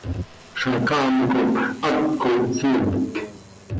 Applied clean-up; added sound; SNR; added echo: none; Engine starting; 20 dB; none.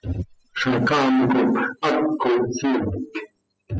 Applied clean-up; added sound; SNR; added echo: classical method spectral subtraction.